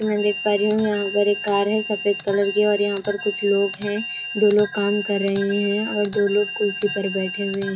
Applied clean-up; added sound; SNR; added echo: classical method WPE with log-MMSE.